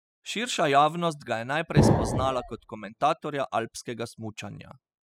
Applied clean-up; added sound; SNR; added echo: classical method spectral subtraction.